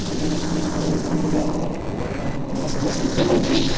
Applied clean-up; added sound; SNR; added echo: neural separator model SepFormer DNS4.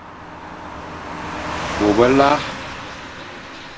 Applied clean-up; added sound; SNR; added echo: none; Car passing by / Truck; 7 dB; reverberation time 0.2 s.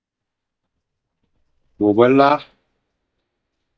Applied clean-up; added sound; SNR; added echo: neural mask model DeepFilterNet 3.